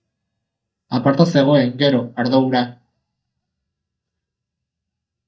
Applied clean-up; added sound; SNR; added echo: neural mask model DeepFilterNet 3.